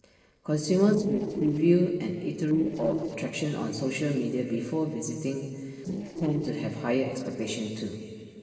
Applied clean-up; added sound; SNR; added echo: neural separator model SepFormer DNS4.